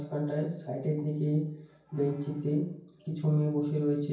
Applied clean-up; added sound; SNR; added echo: none; none; none; reverberation time 0.9 s.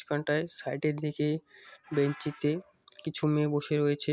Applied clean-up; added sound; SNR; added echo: none; none; none; none.